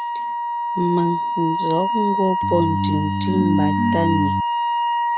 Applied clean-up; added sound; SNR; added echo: none; Organ + Wind instrument, woodwind instrument; -3 dB; none.